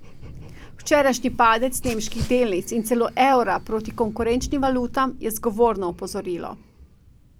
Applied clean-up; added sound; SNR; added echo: none; Thunder + Dog; 16 dB; none.